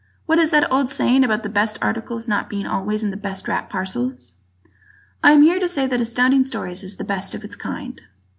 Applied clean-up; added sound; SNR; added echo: none; none; none; none.